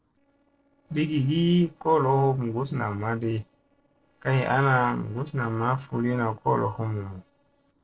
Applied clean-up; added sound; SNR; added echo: neural separator model SepFormer DNS4.